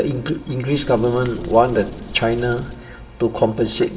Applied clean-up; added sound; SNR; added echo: none; Writing; 15 dB; reverberation time 2.3 s.